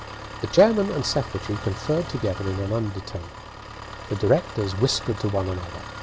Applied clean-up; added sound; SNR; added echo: none; Engine; 11 dB; none.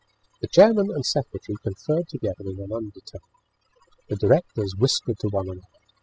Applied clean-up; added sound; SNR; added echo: classical method spectral subtraction.